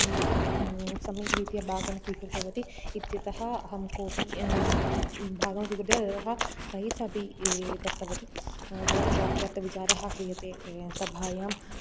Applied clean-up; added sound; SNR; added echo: none; Livestock, farm animals, working animals + Chewing, mastication; -3 dB; none.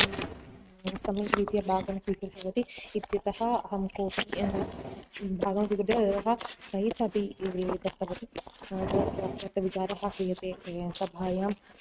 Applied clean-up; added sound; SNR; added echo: neural mask model RNNoise.